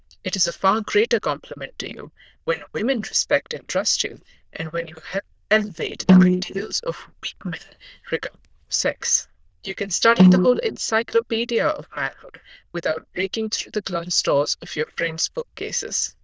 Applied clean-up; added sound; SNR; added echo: neural diffusion model UNIVERSE++.